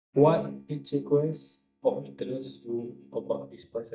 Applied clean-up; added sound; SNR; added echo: neural mask model DeepFilterNet 3.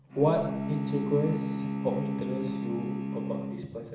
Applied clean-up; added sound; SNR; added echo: none; Bowed string instrument; 2 dB; reverberation time 0.8 s.